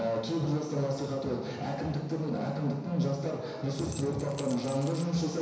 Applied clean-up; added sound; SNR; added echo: none; Rattle / Keys jangling; 17 dB; reverberation time 1.0 s.